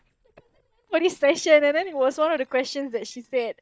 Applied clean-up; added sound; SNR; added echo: neural mask model DeepFilterNet 3.